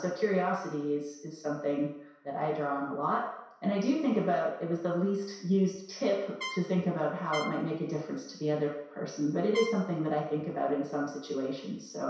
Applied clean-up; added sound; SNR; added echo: none; Trumpet; 12 dB; reverberation time 0.7 s.